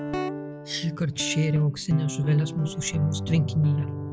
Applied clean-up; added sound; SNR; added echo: none; Guitar; 7 dB; none.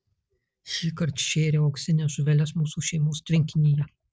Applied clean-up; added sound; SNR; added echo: none; none; none; none.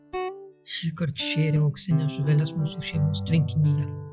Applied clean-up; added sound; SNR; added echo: classical method log-MMSE.